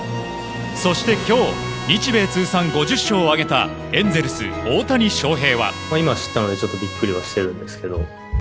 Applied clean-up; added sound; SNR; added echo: none; Trumpet; 14 dB; none.